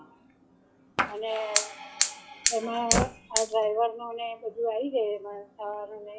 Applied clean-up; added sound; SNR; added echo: classical method log-MMSE.